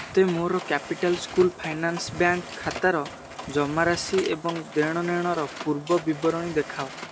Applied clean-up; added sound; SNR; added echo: none; Mechanisms; 13 dB; none.